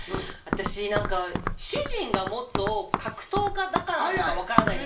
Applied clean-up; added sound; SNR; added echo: none; Run; 1 dB; reverberation time 0.3 s.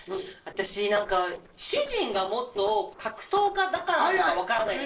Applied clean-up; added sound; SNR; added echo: neural separator model SepFormer DNS4.